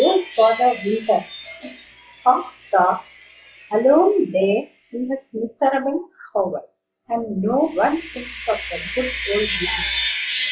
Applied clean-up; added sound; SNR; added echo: classical method log-MMSE.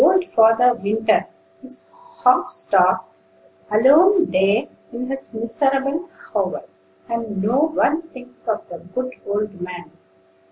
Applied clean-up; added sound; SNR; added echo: none; none; none; none.